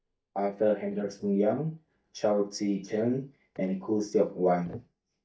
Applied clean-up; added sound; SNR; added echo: neural mask model DeepFilterNet 3.